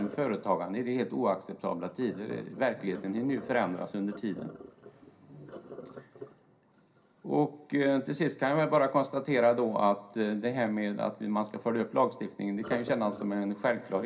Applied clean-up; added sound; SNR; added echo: none; Sink (filling or washing); 18 dB; reverberation time 0.3 s.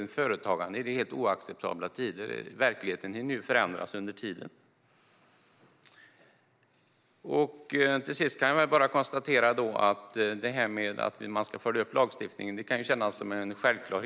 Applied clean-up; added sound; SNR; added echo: none; none; none; none.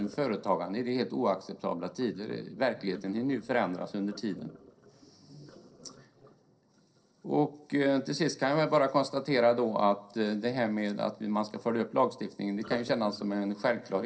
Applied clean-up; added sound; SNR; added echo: neural separator model SepFormer DNS4.